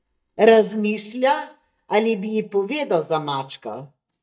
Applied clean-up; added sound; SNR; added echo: neural mask model DeepFilterNet 3.